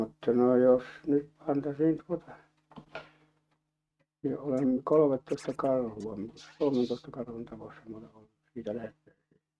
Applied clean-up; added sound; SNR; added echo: neural mask model RNNoise.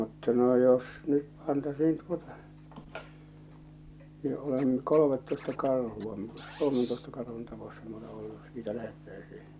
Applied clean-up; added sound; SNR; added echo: none; Scratching (performance technique); 20 dB; none.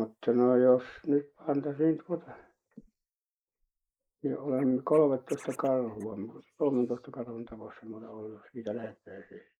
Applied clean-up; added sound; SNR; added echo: neural mask model Resemble Enhance denoiser.